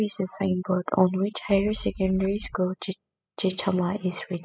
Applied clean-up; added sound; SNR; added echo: classical method spectral subtraction.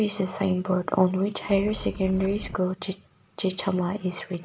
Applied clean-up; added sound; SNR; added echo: none; Wind; 12 dB; none.